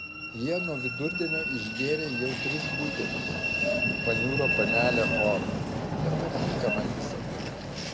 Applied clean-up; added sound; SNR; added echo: none; Train; -3 dB; none.